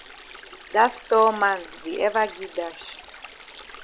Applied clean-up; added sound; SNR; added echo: none; Stream; 17 dB; none.